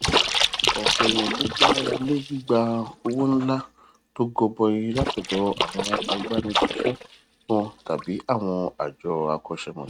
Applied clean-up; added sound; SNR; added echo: neural mask model RNNoise.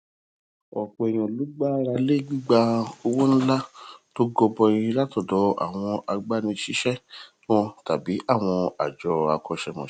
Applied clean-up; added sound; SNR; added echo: none; none; none; none.